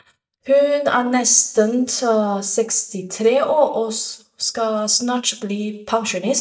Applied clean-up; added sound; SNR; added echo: neural mask model DeepFilterNet 3.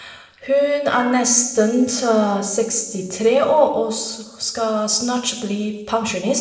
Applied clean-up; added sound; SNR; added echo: neural separator model SepFormer DNS4.